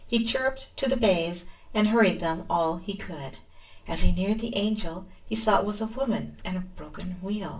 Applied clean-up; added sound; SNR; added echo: none; none; none; reverberation time 0.3 s.